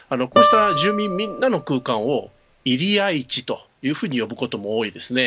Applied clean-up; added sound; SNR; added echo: none; Guitar; 0 dB; none.